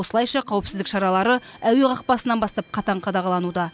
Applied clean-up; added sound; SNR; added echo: none; none; none; none.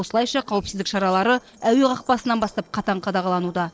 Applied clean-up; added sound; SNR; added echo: neural separator model SepFormer DNS4.